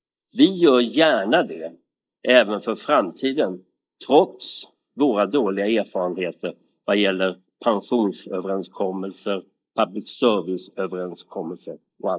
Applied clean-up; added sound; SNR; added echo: neural mask model Resemble Enhance denoiser.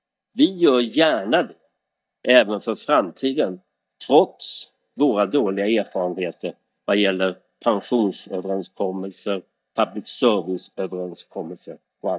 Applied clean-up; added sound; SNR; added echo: neural mask model DeepFilterNet 3.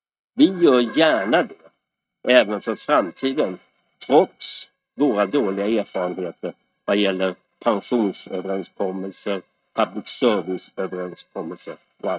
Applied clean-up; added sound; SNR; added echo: neural mask model RNNoise.